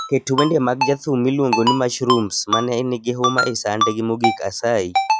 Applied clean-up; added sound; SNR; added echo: classical method log-MMSE.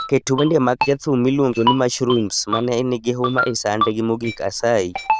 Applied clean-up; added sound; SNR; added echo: neural diffusion model UNIVERSE++.